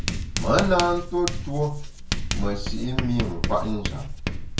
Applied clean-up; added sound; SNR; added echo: none; Writing; 1 dB; reverberation time 0.3 s.